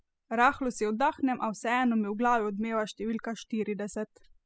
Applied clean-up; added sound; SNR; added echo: classical method spectral subtraction.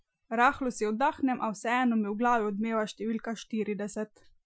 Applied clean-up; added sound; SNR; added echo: classical method Wiener filter.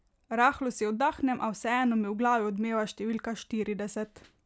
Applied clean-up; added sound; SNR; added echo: none; none; none; none.